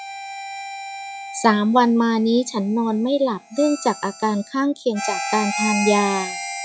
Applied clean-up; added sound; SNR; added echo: classical method log-MMSE.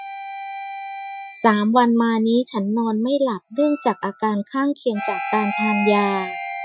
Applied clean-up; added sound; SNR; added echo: classical method Wiener filter.